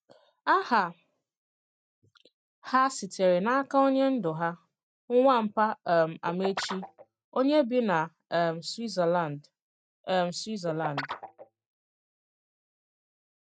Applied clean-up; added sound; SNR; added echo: neural mask model RNNoise.